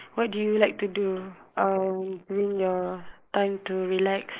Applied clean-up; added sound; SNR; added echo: neural mask model Resemble Enhance denoiser.